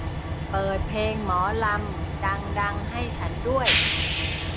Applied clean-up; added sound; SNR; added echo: none; Train; -1 dB; none.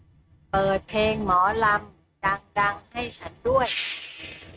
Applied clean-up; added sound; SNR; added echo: neural mask model RNNoise.